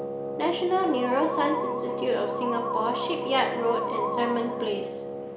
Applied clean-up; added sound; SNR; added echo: none; Musical instrument + Wind instrument, woodwind instrument; 2 dB; none.